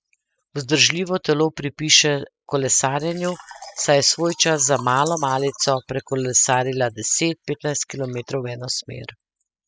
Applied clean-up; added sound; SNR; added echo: classical method spectral subtraction.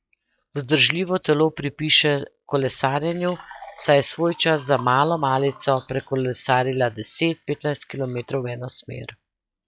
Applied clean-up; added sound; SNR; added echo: classical method log-MMSE.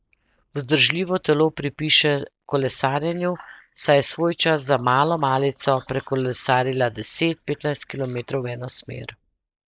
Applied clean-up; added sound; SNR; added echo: neural mask model Resemble Enhance denoiser.